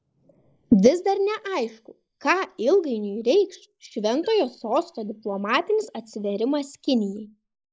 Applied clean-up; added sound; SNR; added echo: neural mask model Resemble Enhance denoiser.